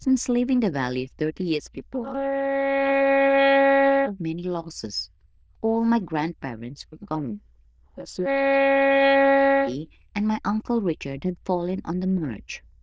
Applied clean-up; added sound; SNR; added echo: neural diffusion model UNIVERSE++.